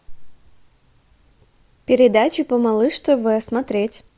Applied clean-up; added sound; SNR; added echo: none; none; none; none.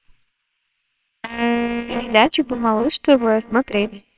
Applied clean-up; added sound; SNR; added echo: neural separator model SepFormer WHAMR!.